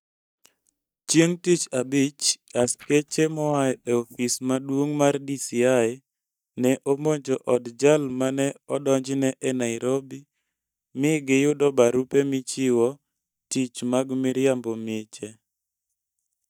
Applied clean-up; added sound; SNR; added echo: neural mask model DeepFilterNet 3.